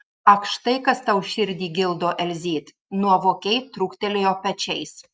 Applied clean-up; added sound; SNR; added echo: none; none; none; none.